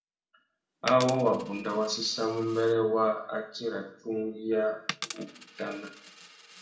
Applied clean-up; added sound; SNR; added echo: none; Coin (dropping); 15 dB; reverberation time 0.6 s.